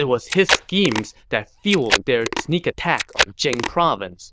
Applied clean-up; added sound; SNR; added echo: neural diffusion model UNIVERSE++.